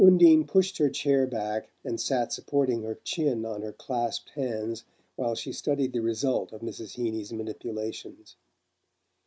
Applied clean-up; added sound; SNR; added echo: none; none; none; none.